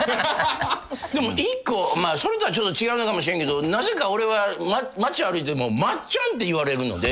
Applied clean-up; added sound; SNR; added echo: none; none; none; none.